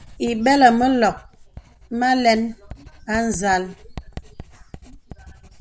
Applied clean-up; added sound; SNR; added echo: none; Writing; 18 dB; none.